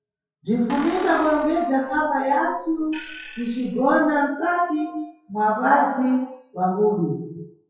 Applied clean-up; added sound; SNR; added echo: classical method WPE with log-MMSE.